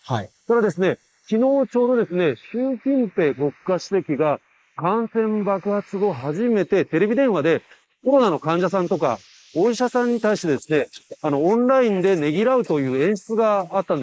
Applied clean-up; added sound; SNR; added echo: neural mask model Resemble Enhance denoiser.